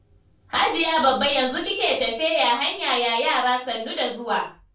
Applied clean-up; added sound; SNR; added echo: none; none; none; reverberation time 0.3 s.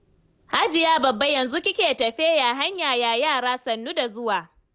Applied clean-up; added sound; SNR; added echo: none; none; none; none.